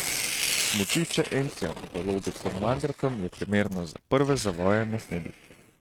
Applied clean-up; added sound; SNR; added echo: neural mask model RNNoise.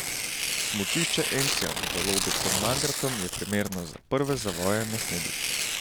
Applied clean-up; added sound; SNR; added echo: none; Tearing; -1 dB; none.